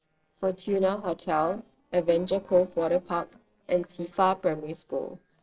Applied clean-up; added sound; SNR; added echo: neural separator model SepFormer DNS4.